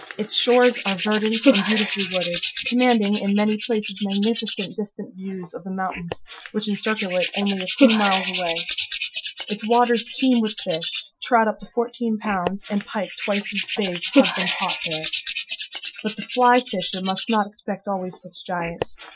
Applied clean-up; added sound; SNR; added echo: classical method Wiener filter.